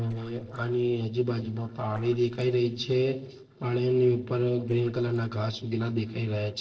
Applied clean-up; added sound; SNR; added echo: neural separator model SepFormer DNS4.